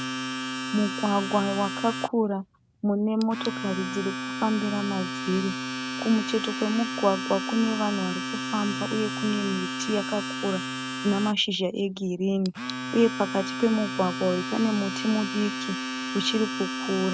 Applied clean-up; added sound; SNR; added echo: none; Domestic sounds, home sounds; 5 dB; none.